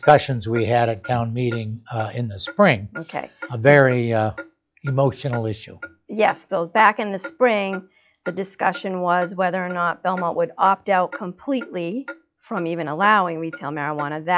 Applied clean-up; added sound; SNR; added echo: classical method log-MMSE.